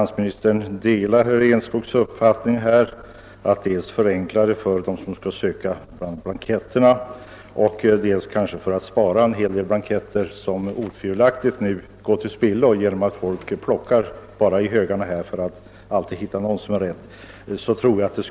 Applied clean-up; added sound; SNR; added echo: none; none; none; none.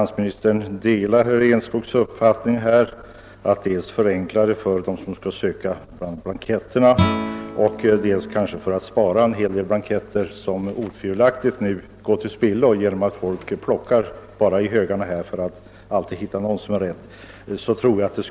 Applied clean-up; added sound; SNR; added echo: none; Guitar; 14 dB; none.